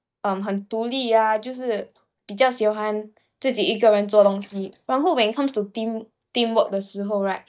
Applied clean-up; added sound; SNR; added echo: neural mask model DeepFilterNet 3.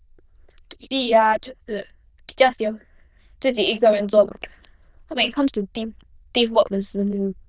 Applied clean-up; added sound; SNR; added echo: neural diffusion model UNIVERSE++.